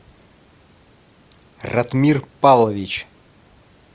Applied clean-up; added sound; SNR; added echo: none; none; none; none.